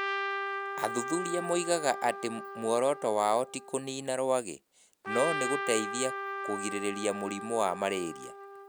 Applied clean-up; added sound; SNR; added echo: none; Trumpet; 6 dB; none.